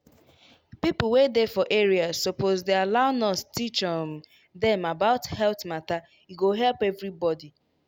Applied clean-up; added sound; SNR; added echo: none; none; none; none.